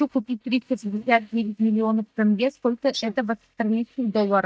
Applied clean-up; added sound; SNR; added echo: neural mask model DeepFilterNet 3.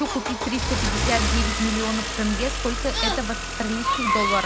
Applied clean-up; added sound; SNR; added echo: none; Engine starting / Car; 1 dB; none.